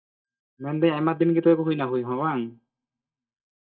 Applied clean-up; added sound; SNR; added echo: neural mask model DeepFilterNet 3.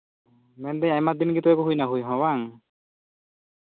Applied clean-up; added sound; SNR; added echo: none; none; none; none.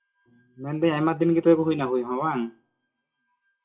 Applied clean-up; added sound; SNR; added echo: classical method WPE with log-MMSE.